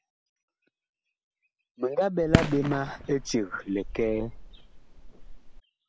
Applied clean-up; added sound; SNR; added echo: none; Fireworks; 1 dB; none.